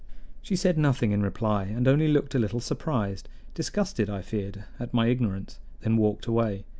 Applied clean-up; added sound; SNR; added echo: none; none; none; none.